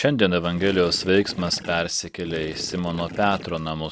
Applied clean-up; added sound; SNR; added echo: none; Gurgling / Liquid; 15 dB; none.